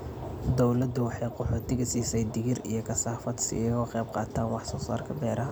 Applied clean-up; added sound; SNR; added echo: none; none; none; none.